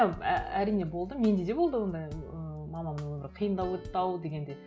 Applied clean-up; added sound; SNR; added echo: none; none; none; none.